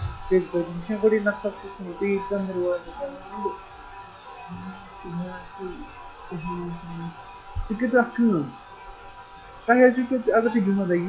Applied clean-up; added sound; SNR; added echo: classical method log-MMSE.